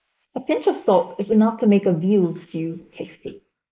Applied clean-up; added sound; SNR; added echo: neural mask model Resemble Enhance denoiser.